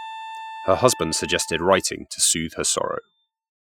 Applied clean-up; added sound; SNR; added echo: classical method Wiener filter.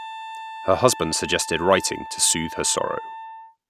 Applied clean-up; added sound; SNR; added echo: none; Wind instrument, woodwind instrument; 12 dB; none.